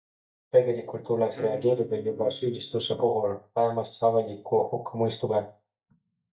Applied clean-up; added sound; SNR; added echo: neural mask model DeepFilterNet 3.